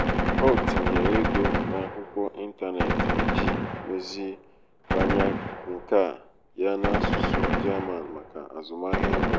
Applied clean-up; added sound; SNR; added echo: none; Gunshot, gunfire; -3 dB; none.